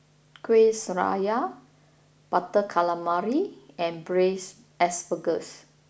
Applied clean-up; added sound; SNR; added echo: none; none; none; none.